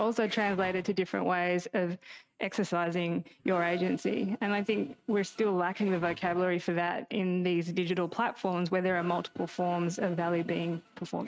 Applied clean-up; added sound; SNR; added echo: neural mask model RNNoise.